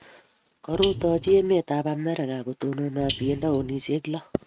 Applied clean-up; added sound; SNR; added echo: neural mask model RNNoise.